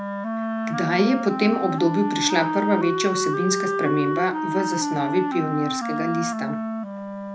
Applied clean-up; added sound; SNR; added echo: none; Wind instrument, woodwind instrument; 2 dB; none.